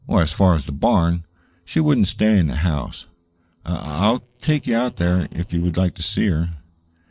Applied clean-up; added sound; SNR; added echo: neural separator model SepFormer DNS4.